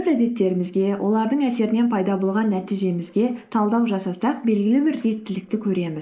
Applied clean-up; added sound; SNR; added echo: neural mask model Resemble Enhance denoiser.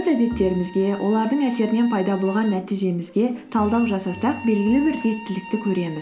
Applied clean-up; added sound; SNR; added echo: none; Bowed string instrument; 18 dB; none.